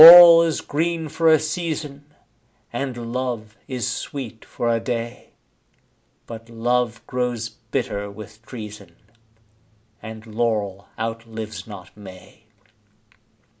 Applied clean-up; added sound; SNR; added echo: none; none; none; none.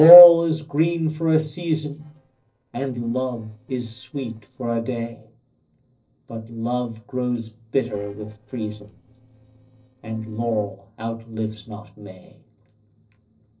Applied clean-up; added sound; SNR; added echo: neural separator model SepFormer DNS4.